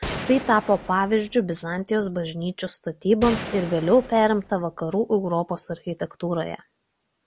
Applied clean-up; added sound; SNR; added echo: none; Gunshot, gunfire; 12 dB; none.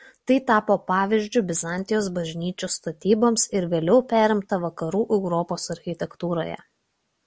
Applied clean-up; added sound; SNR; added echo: none; none; none; none.